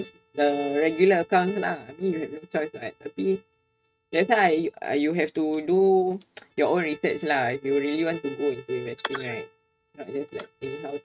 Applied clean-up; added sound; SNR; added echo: neural mask model RNNoise.